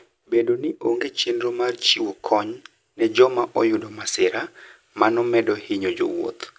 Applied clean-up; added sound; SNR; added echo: none; none; none; none.